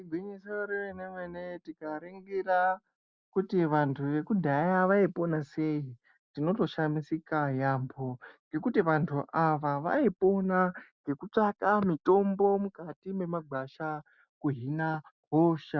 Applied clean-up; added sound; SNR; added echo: none; none; none; none.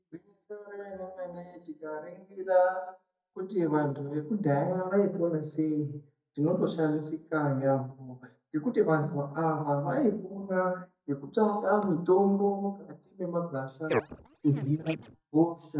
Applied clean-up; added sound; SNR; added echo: neural mask model DeepFilterNet 3.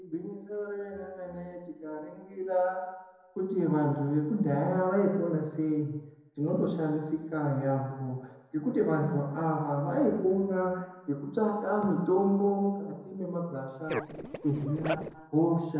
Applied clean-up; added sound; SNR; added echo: neural separator model SepFormer DNS4.